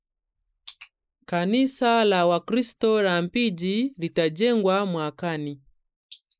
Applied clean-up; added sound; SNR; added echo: neural mask model Resemble Enhance denoiser.